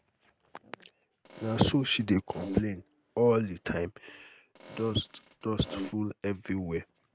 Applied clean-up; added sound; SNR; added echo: none; Fart; 13 dB; none.